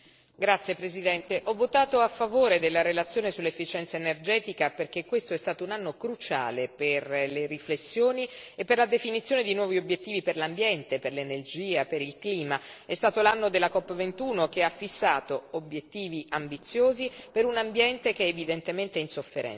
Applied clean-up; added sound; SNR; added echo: neural separator model SepFormer DNS4.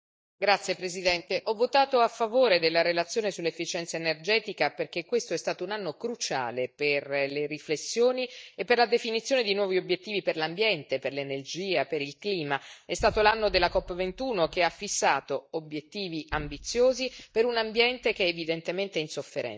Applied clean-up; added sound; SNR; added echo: neural mask model DeepFilterNet 3.